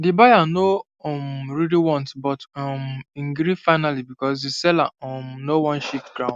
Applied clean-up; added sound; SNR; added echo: none; none; none; none.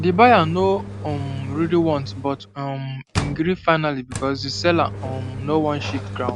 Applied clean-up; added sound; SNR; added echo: none; Engine; 10 dB; none.